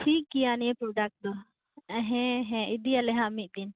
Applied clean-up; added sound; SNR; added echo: none; none; none; none.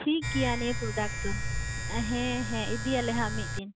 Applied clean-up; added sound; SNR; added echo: none; Domestic sounds, home sounds; 1 dB; none.